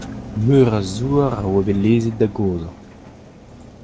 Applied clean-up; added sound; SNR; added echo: none; Engine; 14 dB; none.